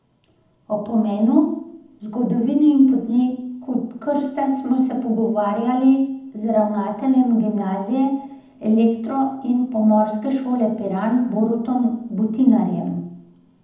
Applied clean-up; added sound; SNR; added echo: none; none; none; reverberation time 0.8 s.